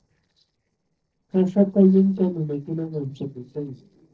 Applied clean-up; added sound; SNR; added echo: neural separator model SepFormer DNS4.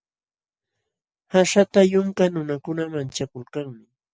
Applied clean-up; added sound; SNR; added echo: none; none; none; none.